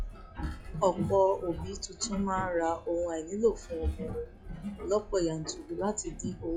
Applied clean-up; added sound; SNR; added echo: classical method log-MMSE.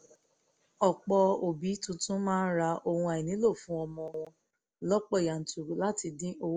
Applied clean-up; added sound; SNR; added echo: none; none; none; none.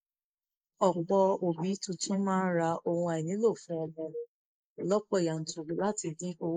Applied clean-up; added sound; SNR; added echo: neural mask model Resemble Enhance denoiser.